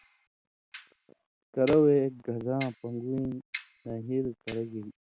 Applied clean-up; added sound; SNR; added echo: none; Clock; 13 dB; none.